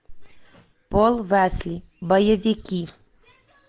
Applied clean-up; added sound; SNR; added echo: none; none; none; none.